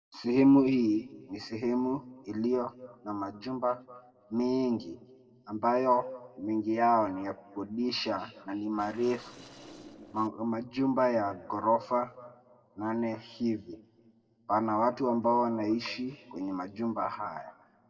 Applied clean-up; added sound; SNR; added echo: neural separator model SepFormer DNS4.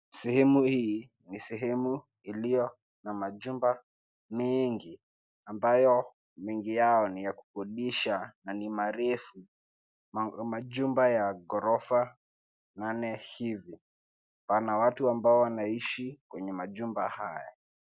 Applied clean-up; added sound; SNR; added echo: none; none; none; none.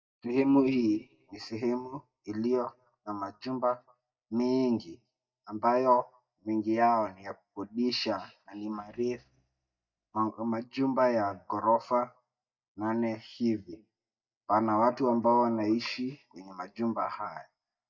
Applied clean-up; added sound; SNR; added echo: neural mask model DeepFilterNet 3.